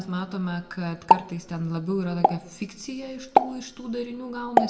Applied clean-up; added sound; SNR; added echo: none; Explosion; -4 dB; reverberation time 0.8 s.